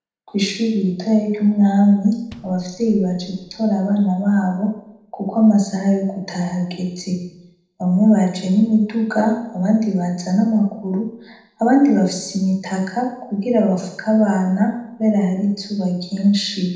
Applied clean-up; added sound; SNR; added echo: neural separator model SepFormer DNS4.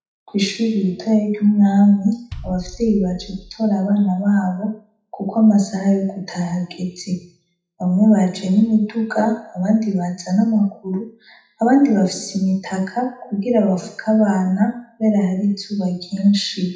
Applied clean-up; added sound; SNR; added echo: classical method WPE with log-MMSE.